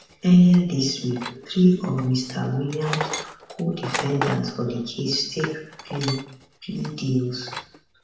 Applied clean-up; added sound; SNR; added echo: none; Tools; 12 dB; reverberation time 0.7 s.